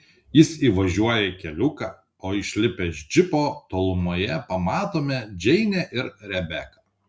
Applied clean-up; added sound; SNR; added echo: none; none; none; none.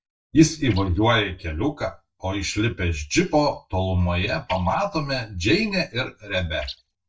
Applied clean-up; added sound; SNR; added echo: neural mask model DeepFilterNet 3.